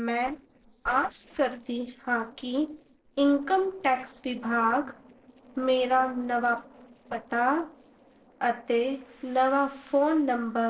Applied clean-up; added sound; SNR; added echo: neural separator model SepFormer DNS4.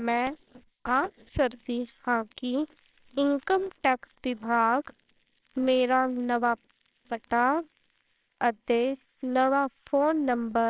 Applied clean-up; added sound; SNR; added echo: neural separator model SepFormer WHAMR!.